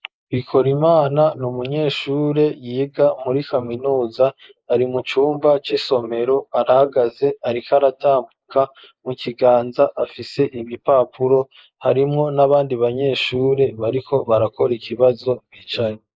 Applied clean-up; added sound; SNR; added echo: neural mask model Resemble Enhance denoiser.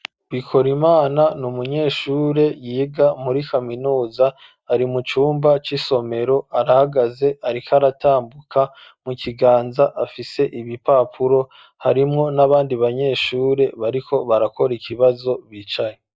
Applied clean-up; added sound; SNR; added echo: none; none; none; none.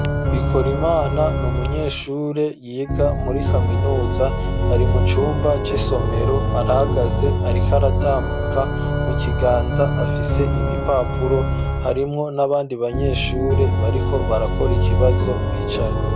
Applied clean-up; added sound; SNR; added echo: none; Organ; -3 dB; none.